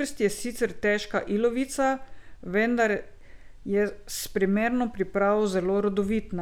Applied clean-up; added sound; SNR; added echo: none; none; none; none.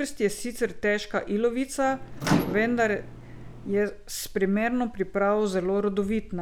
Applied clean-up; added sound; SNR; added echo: none; Microwave oven; 7 dB; none.